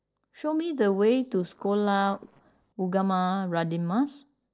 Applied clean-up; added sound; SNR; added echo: neural separator model SepFormer DNS4.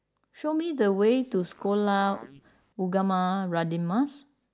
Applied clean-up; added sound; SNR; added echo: neural mask model Resemble Enhance denoiser.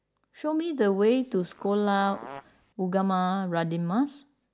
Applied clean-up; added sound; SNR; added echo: none; Fart; 19 dB; none.